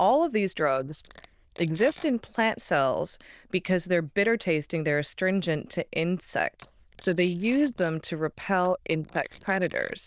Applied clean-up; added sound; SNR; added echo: neural diffusion model UNIVERSE++.